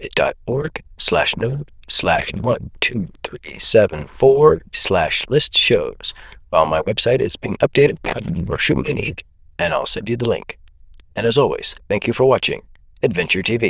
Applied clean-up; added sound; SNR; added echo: neural diffusion model UNIVERSE++.